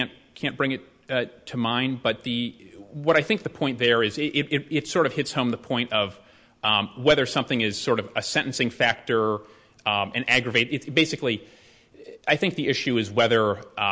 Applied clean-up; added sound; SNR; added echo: none; none; none; none.